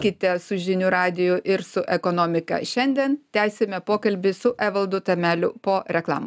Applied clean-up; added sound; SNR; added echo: none; none; none; none.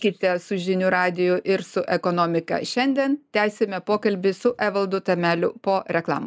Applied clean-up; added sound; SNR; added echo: neural mask model Resemble Enhance denoiser.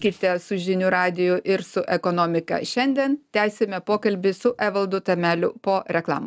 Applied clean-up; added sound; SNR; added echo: neural separator model SepFormer DNS4.